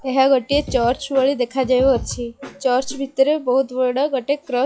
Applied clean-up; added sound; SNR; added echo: classical method log-MMSE.